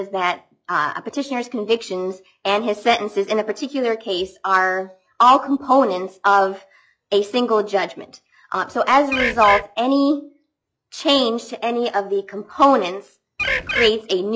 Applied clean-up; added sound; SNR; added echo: classical method log-MMSE.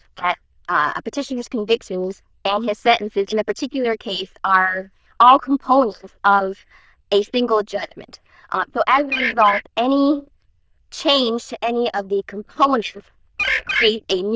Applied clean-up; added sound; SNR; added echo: neural diffusion model UNIVERSE++.